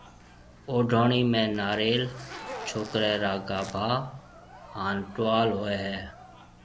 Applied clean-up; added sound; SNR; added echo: none; Zipper (clothing) + Crowd; 17 dB; none.